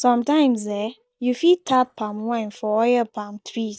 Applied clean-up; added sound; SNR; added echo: neural mask model DeepFilterNet 3.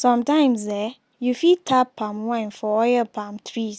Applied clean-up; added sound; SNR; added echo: none; none; none; none.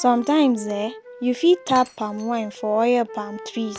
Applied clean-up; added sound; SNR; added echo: none; Wind instrument, woodwind instrument + Shatter; 18 dB; none.